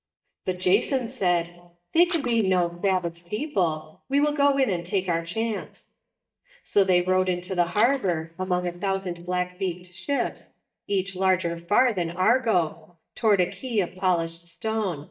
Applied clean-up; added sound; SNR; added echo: neural mask model DeepFilterNet 3.